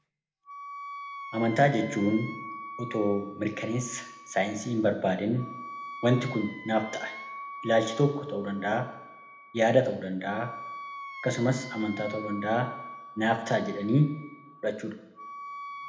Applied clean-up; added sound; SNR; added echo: none; Wind instrument, woodwind instrument; 13 dB; reverberation time 0.7 s.